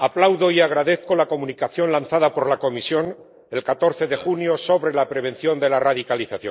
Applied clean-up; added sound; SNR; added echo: neural mask model Resemble Enhance denoiser.